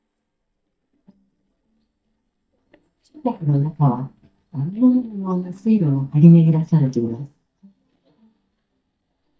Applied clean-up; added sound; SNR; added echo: neural mask model DeepFilterNet 3.